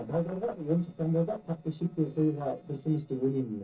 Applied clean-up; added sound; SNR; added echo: neural separator model SepFormer DNS4.